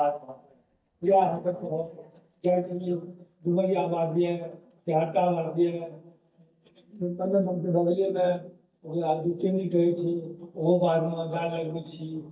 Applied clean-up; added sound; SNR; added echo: neural mask model DeepFilterNet 3.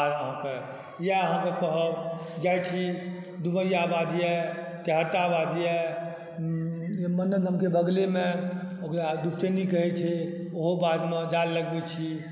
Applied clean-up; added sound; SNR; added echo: none; none; none; none.